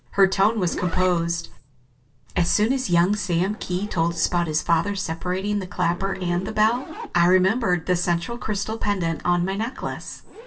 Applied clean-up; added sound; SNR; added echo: none; Zipper (clothing); 18 dB; reverberation time 0.2 s.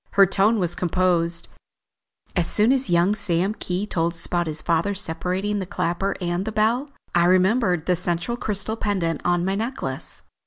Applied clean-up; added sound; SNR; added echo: none; none; none; none.